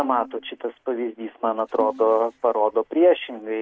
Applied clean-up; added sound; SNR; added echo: none; Bowed string instrument; 19 dB; none.